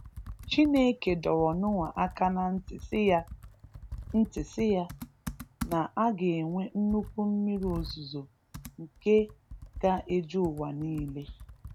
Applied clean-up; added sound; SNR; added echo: none; Computer keyboard; 14 dB; none.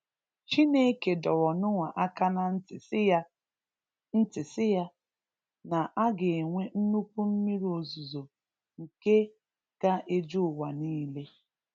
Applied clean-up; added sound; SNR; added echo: none; none; none; none.